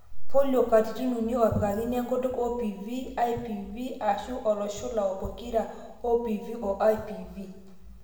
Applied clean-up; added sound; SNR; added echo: none; none; none; reverberation time 1.1 s.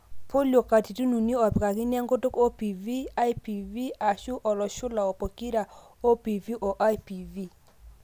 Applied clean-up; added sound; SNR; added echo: none; none; none; none.